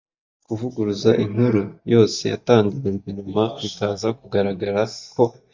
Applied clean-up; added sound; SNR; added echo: neural mask model DeepFilterNet 3.